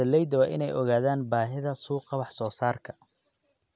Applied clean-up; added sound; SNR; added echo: none; none; none; none.